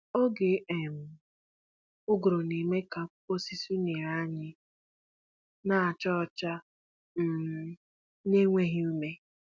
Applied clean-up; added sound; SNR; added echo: none; none; none; none.